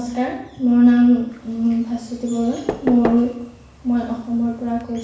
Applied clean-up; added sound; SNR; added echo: none; Knock / Wood; 12 dB; reverberation time 0.7 s.